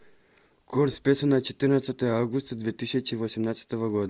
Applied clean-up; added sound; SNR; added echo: none; none; none; none.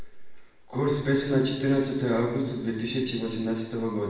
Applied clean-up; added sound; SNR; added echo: none; none; none; reverberation time 1.0 s.